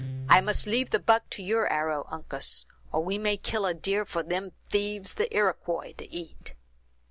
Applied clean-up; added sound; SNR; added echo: none; Guitar; 17 dB; none.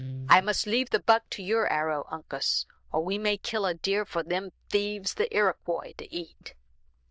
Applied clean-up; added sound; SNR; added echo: neural diffusion model UNIVERSE++.